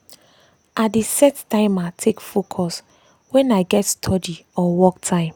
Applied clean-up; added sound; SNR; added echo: none; none; none; none.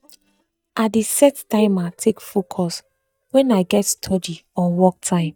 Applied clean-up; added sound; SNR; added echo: neural mask model DeepFilterNet 3.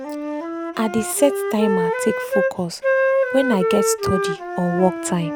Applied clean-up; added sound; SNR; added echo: none; Wind instrument, woodwind instrument; 0 dB; none.